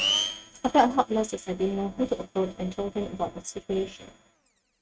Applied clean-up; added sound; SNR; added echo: neural mask model RNNoise.